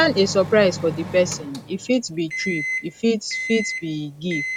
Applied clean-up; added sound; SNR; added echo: none; Microwave oven; 9 dB; none.